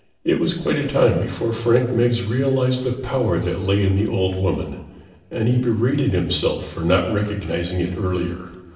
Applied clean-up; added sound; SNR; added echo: none; none; none; reverberation time 1.0 s.